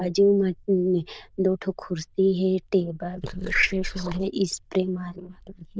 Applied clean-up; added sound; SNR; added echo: neural diffusion model UNIVERSE++.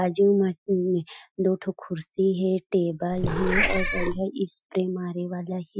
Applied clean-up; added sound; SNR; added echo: classical method Wiener filter.